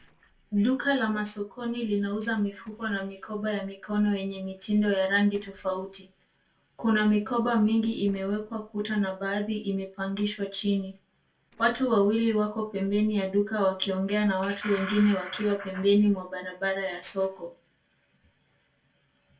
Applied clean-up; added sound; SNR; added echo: neural separator model SepFormer DNS4.